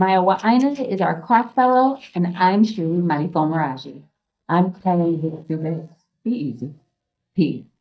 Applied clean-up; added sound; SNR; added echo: neural mask model DeepFilterNet 3.